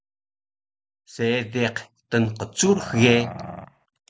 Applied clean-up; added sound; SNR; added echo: none; Growling; 10 dB; none.